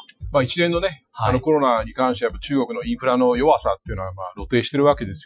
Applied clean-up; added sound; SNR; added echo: classical method Wiener filter.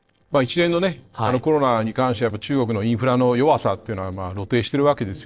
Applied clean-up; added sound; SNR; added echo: neural separator model SepFormer DNS4.